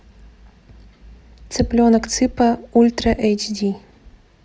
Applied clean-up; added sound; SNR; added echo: none; none; none; none.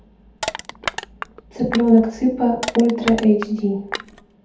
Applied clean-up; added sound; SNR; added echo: none; Crushing; 11 dB; reverberation time 0.6 s.